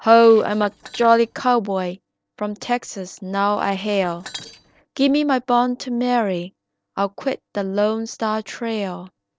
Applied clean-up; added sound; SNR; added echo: neural separator model SepFormer DNS4.